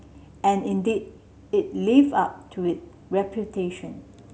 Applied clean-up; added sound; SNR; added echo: none; none; none; none.